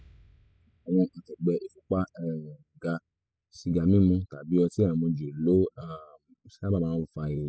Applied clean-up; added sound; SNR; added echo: classical method spectral subtraction.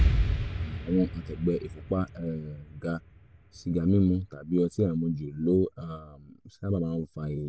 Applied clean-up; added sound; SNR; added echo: none; Explosion; 5 dB; none.